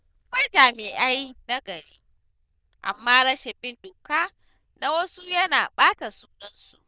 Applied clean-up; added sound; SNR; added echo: neural diffusion model UNIVERSE++.